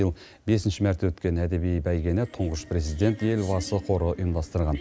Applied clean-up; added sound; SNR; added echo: none; none; none; none.